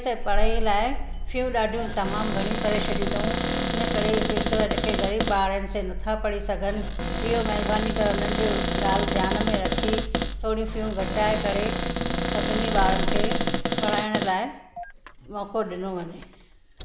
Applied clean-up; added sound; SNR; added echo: none; Cupboard open or close + Engine starting; -2 dB; none.